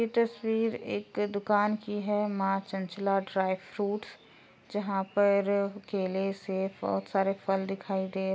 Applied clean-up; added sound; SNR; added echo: none; none; none; none.